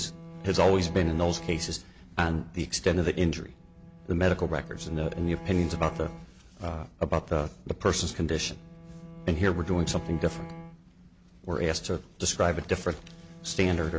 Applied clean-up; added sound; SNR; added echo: none; Bowed string instrument; 16 dB; none.